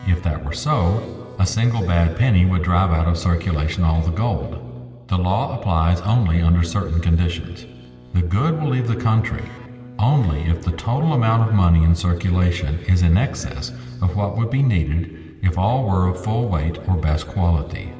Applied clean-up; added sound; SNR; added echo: none; Keyboard (musical); 20 dB; reverberation time 2.0 s.